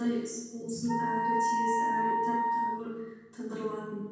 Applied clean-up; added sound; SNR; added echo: none; Wind instrument, woodwind instrument; -3 dB; reverberation time 1.2 s.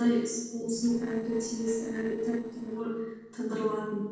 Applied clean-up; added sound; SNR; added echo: neural separator model SepFormer DNS4.